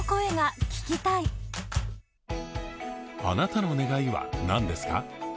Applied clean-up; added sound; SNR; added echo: none; none; none; none.